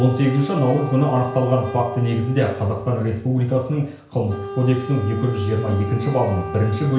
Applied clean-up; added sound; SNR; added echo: none; Wind instrument, woodwind instrument; 11 dB; reverberation time 0.5 s.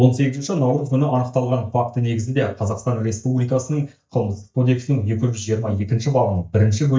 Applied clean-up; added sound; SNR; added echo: neural mask model DeepFilterNet 3.